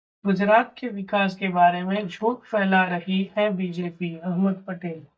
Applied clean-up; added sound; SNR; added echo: neural mask model DeepFilterNet 3.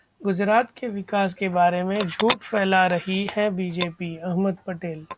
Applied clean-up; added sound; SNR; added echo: none; none; none; none.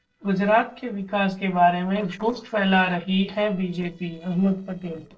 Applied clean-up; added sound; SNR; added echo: neural separator model SepFormer DNS4.